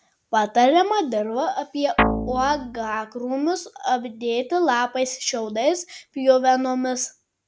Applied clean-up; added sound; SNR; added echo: none; Guitar; 2 dB; none.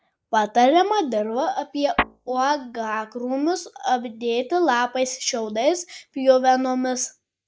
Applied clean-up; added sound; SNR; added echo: neural mask model DeepFilterNet 3.